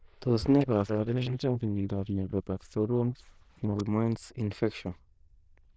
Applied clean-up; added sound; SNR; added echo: neural diffusion model UNIVERSE++.